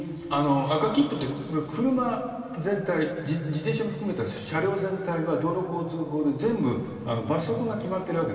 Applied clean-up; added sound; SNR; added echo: none; none; none; reverberation time 2.5 s.